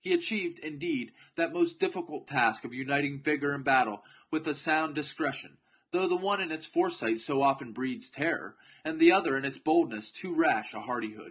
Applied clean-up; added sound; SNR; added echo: none; none; none; none.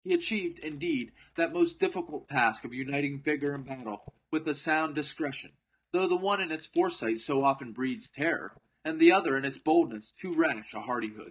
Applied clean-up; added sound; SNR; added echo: neural mask model DeepFilterNet 3.